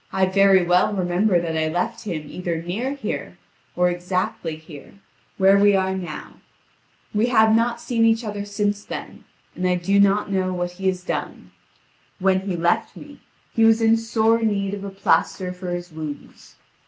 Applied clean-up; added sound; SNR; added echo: none; none; none; none.